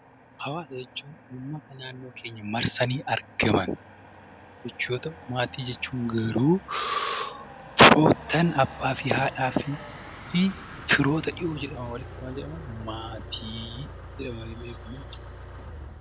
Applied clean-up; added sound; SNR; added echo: none; Motor vehicle (road); 15 dB; none.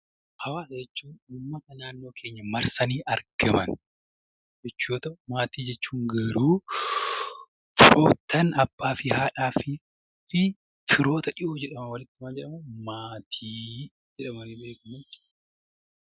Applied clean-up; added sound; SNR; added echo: none; none; none; none.